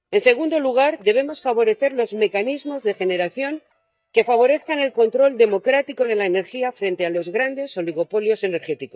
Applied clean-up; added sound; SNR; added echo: neural mask model DeepFilterNet 3.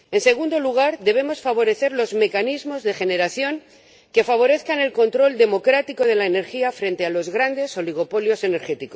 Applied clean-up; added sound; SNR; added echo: none; none; none; none.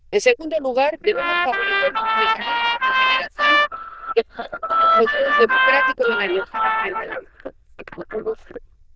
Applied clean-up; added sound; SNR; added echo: neural diffusion model UNIVERSE++.